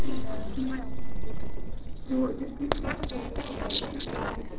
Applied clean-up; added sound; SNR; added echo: neural separator model SepFormer DNS4.